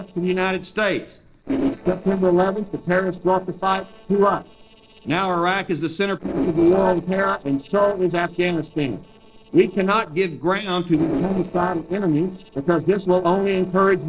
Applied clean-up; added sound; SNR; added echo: neural separator model SepFormer DNS4.